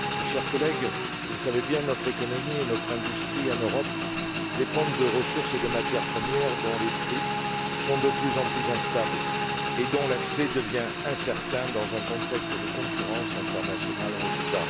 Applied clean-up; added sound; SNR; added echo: none; Motorcycle / Engine; -1 dB; none.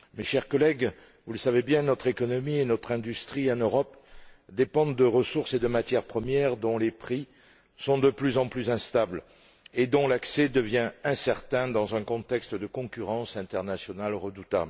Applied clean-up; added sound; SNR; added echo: none; none; none; none.